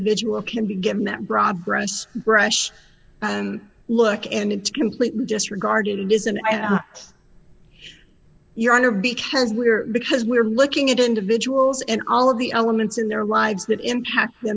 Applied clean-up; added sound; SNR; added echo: none; none; none; none.